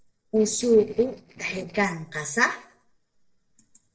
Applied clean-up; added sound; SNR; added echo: neural separator model SepFormer DNS4.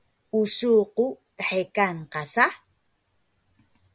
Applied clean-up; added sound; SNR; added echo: none; none; none; none.